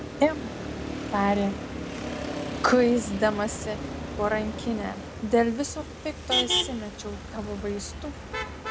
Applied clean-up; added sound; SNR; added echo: none; Motor vehicle (road); 5 dB; none.